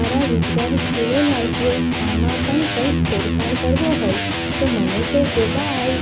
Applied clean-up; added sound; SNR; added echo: none; Electric guitar; -2 dB; none.